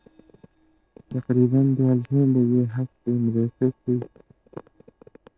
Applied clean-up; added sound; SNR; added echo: neural separator model SepFormer DNS4.